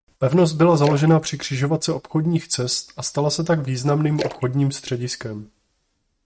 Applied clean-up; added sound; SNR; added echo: neural mask model RNNoise.